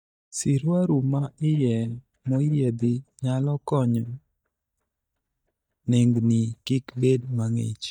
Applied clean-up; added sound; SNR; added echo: neural mask model DeepFilterNet 3.